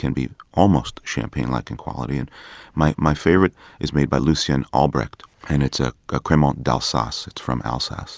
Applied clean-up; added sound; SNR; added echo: none; none; none; none.